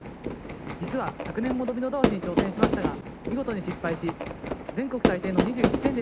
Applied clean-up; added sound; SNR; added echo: none; Fireworks; -3 dB; none.